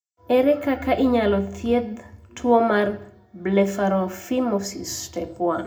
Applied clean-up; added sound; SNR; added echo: none; none; none; reverberation time 0.2 s.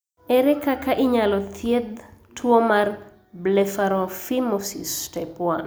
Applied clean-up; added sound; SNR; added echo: none; none; none; none.